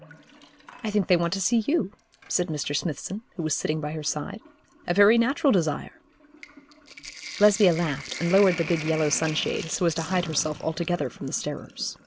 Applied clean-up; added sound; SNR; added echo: none; Sink (filling or washing); 16 dB; none.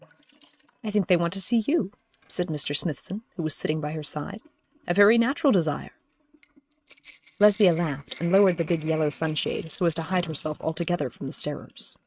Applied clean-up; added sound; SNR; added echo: neural mask model RNNoise.